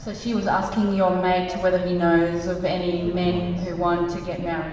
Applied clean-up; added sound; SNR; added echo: none; none; none; reverberation time 1.0 s.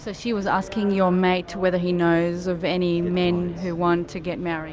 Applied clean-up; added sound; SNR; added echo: none; none; none; none.